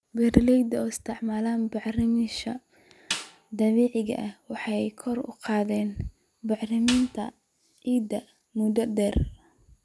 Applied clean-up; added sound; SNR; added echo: none; Snare drum; 12 dB; none.